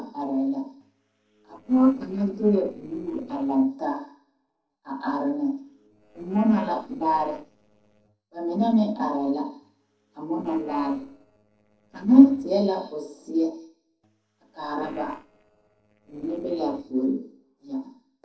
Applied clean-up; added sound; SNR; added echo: neural separator model SepFormer DNS4.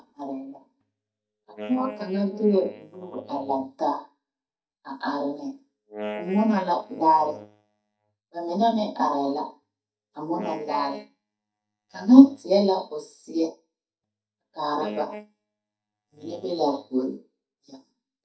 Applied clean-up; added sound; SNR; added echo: neural mask model DeepFilterNet 3.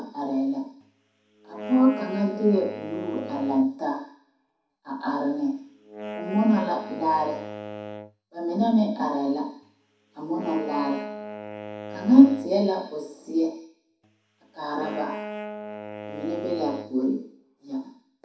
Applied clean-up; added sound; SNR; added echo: none; Wind instrument, woodwind instrument; 13 dB; reverberation time 0.7 s.